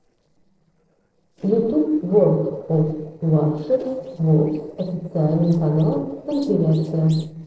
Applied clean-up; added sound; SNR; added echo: neural separator model SepFormer DNS4.